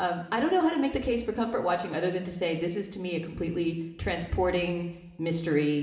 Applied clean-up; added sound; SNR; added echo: none; none; none; reverberation time 1.0 s.